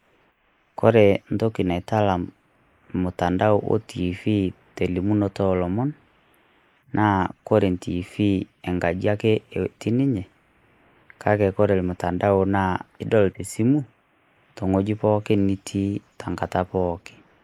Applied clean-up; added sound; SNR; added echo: neural mask model Resemble Enhance denoiser.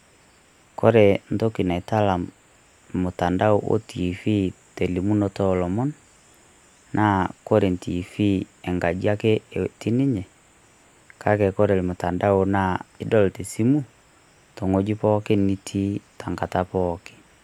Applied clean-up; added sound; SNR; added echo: none; none; none; none.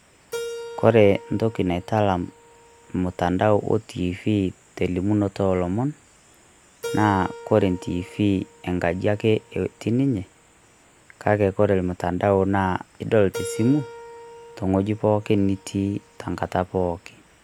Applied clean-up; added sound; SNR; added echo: none; Keyboard (musical); 18 dB; none.